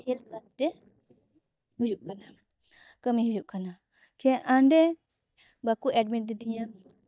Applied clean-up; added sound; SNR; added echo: neural mask model DeepFilterNet 3.